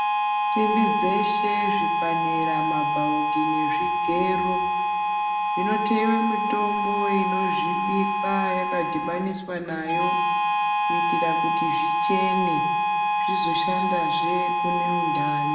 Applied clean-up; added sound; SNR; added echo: none; Harmonica; -5 dB; reverberation time 1.4 s.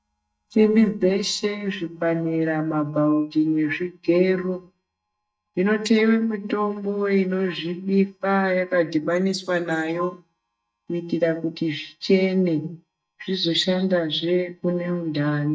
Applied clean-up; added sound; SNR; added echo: neural mask model DeepFilterNet 3.